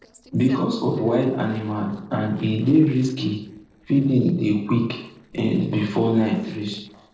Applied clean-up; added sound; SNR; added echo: neural separator model SepFormer DNS4.